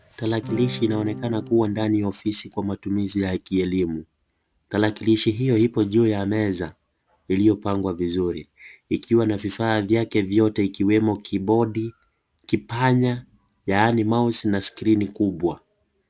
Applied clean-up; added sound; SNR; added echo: none; Acoustic guitar / Strum; 12 dB; none.